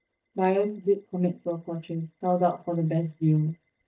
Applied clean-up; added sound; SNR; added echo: neural mask model DeepFilterNet 3.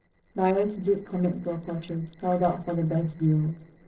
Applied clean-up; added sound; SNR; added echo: neural separator model SepFormer DNS4.